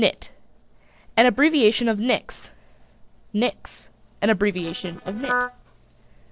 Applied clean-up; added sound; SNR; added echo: neural separator model SepFormer DNS4.